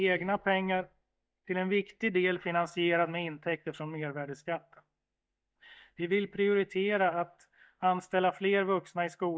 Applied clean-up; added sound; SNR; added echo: neural mask model DeepFilterNet 3.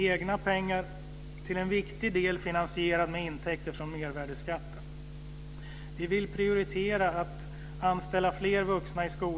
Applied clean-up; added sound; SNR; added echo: none; none; none; none.